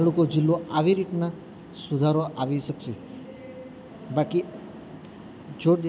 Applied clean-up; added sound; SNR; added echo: none; none; none; none.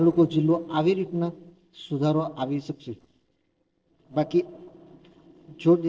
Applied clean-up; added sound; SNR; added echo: neural separator model SepFormer DNS4.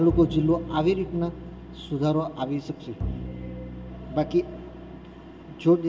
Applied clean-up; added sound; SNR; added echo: none; Bowed string instrument; 11 dB; reverberation time 1.1 s.